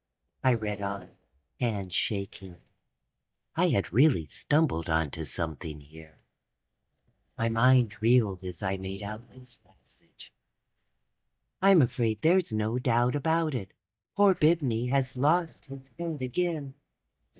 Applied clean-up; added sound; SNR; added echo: neural mask model DeepFilterNet 3.